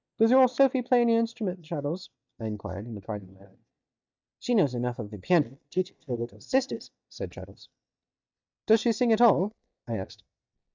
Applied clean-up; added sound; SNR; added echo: neural mask model DeepFilterNet 3.